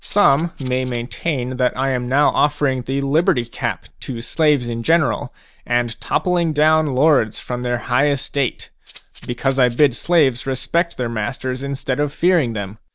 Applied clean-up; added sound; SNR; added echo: none; Rattle (instrument); 10 dB; none.